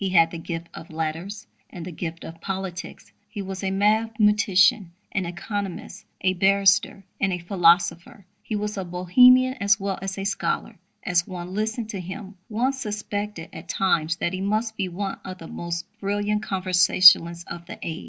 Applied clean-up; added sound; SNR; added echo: none; none; none; none.